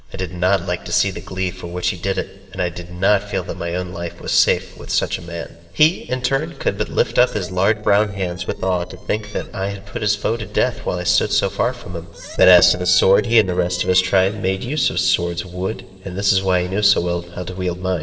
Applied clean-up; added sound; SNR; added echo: neural separator model SepFormer DNS4.